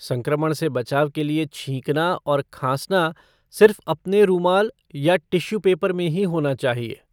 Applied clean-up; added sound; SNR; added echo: none; none; none; none.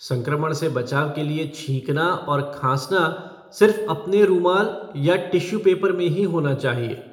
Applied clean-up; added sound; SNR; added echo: none; none; none; reverberation time 0.5 s.